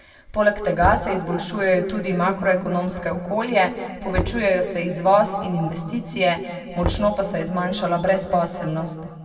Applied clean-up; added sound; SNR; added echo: none; Knock; 11 dB; reverberation time 2.2 s.